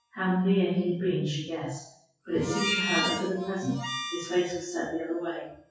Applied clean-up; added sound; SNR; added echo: classical method WPE with log-MMSE.